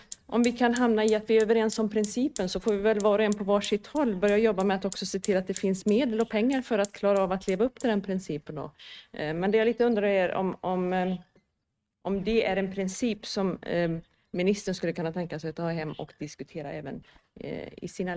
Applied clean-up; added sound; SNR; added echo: neural mask model RNNoise.